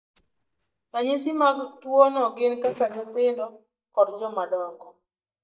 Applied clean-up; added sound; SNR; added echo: neural mask model DeepFilterNet 3.